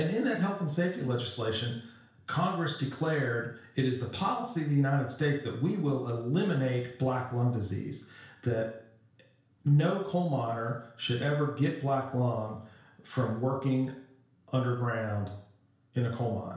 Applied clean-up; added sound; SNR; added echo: none; none; none; reverberation time 0.5 s.